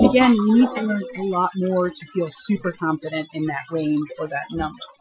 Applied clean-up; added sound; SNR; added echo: classical method Wiener filter.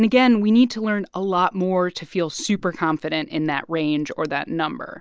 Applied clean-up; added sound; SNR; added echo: none; none; none; none.